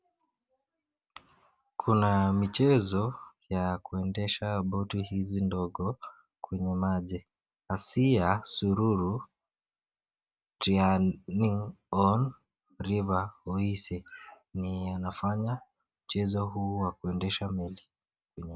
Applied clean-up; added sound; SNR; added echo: none; none; none; none.